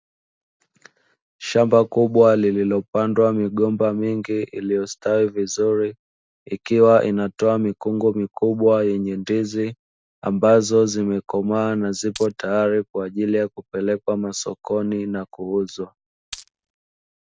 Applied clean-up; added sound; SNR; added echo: none; Glass; 19 dB; none.